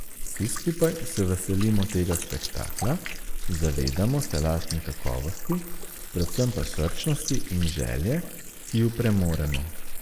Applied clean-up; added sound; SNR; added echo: neural mask model Resemble Enhance denoiser.